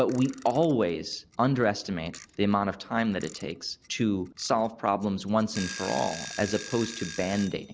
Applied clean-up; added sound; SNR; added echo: none; Alarm / Clock; 16 dB; none.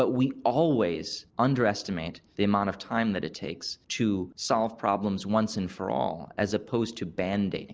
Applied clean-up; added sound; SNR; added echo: none; none; none; none.